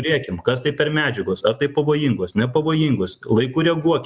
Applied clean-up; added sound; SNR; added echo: none; none; none; none.